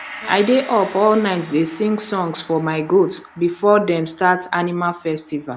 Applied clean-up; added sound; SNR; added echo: none; Accordion + Gong; 20 dB; none.